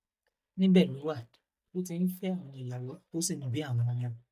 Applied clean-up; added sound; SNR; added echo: neural mask model DeepFilterNet 3.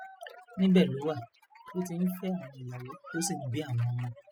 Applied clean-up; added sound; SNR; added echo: classical method spectral subtraction.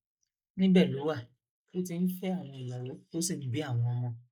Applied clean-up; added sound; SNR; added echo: neural mask model Resemble Enhance denoiser.